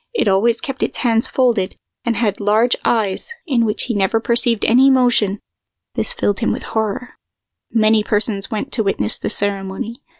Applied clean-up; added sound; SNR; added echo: none; none; none; none.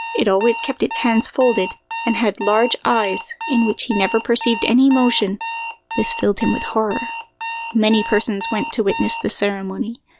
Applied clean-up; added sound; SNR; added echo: none; Alarm; 10 dB; none.